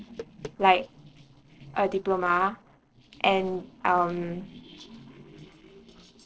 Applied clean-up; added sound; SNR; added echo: neural separator model SepFormer DNS4.